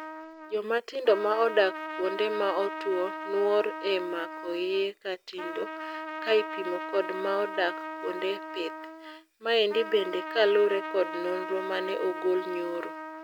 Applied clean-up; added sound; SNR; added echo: none; Trumpet; 9 dB; none.